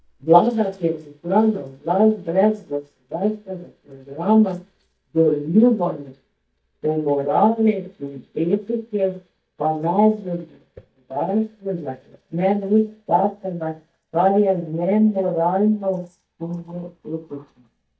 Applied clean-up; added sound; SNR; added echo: neural mask model DeepFilterNet 3.